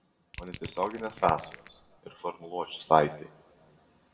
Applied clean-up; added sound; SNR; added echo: none; Crushing; 12 dB; reverberation time 0.7 s.